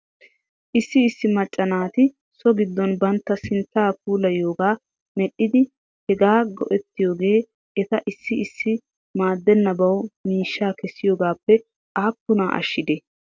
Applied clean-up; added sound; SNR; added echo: none; none; none; none.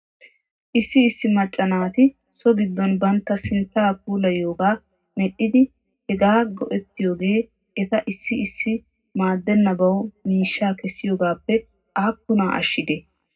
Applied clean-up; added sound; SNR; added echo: none; none; none; reverberation time 0.3 s.